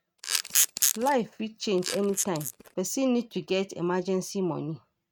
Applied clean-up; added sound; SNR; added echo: neural mask model RNNoise.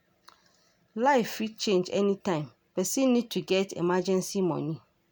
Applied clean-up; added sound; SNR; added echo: none; none; none; none.